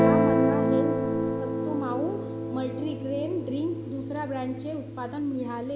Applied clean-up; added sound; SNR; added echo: none; Guitar; -4 dB; none.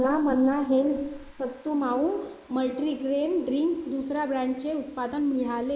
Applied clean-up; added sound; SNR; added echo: neural mask model Resemble Enhance denoiser.